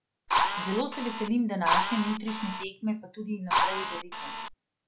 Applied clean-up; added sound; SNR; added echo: none; Drill; -3 dB; none.